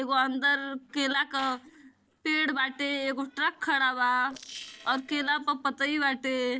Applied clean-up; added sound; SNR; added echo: neural separator model SepFormer DNS4.